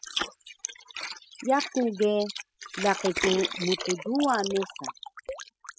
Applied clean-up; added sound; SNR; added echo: classical method spectral subtraction.